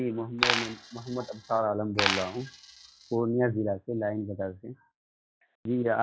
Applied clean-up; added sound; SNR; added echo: classical method log-MMSE.